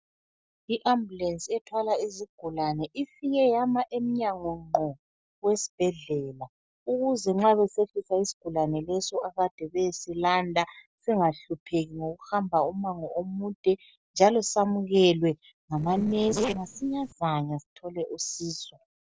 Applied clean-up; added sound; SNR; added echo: neural separator model SepFormer DNS4.